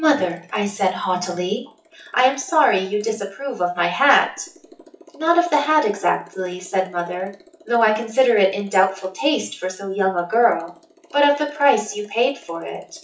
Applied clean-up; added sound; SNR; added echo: classical method WPE with log-MMSE.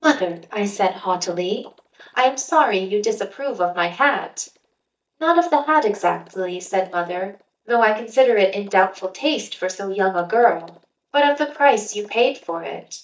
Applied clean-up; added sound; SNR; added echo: neural mask model DeepFilterNet 3.